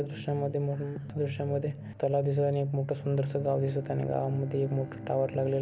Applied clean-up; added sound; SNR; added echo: none; Bowed string instrument; 18 dB; none.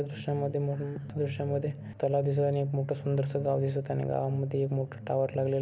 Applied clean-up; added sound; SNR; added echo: none; none; none; none.